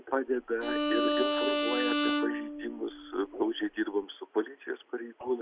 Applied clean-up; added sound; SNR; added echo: none; Bowed string instrument; -2 dB; none.